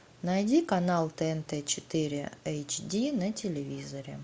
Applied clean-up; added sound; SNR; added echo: none; none; none; none.